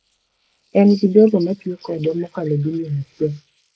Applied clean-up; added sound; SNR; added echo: neural mask model Resemble Enhance denoiser.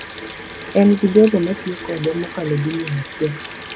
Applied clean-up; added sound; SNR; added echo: none; Sink (filling or washing) / Water tap, faucet; 10 dB; none.